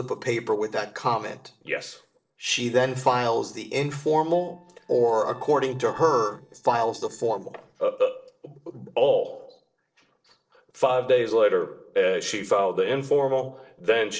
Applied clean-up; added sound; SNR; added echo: neural separator model SepFormer DNS4.